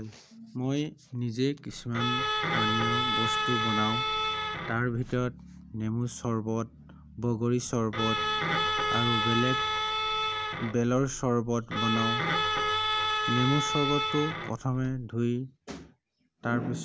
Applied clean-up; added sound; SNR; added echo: none; Bowed string instrument; -1 dB; none.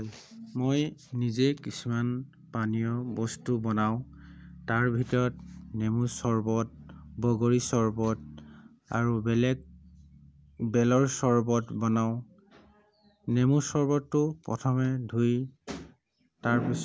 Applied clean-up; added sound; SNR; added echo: none; none; none; none.